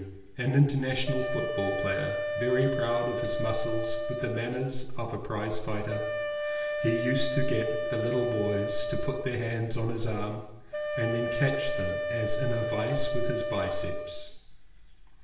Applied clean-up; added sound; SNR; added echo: none; Wind instrument, woodwind instrument; 3 dB; reverberation time 0.8 s.